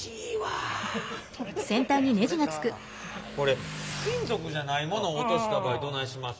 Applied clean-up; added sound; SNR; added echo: none; Motorcycle; 14 dB; none.